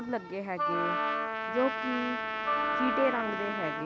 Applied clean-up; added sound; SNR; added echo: none; Wind instrument, woodwind instrument + Trumpet; -2 dB; none.